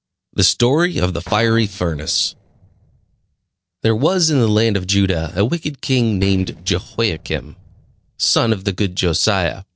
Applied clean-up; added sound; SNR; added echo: neural separator model SepFormer DNS4.